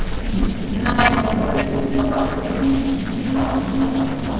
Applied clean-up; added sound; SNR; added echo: neural separator model SepFormer DNS4.